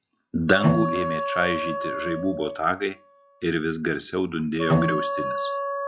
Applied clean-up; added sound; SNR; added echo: classical method log-MMSE.